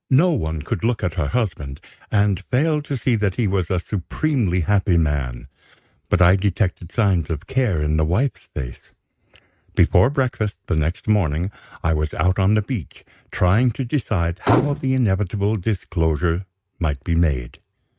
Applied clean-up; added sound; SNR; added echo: neural mask model RNNoise.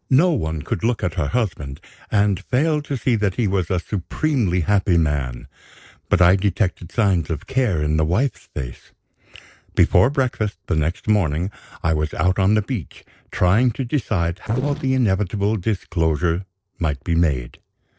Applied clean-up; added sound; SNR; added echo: neural separator model SepFormer DNS4.